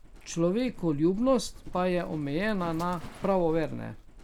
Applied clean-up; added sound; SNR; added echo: none; Livestock, farm animals, working animals; 12 dB; none.